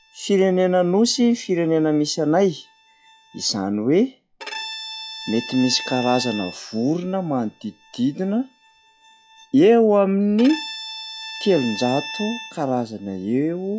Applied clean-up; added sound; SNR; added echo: classical method log-MMSE.